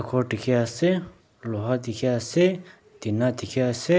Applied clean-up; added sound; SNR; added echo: none; none; none; none.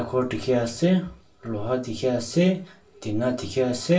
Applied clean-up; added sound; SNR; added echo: none; none; none; reverberation time 0.2 s.